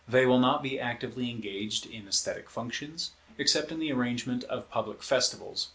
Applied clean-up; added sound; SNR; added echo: none; none; none; none.